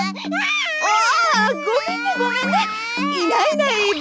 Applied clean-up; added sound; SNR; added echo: none; none; none; none.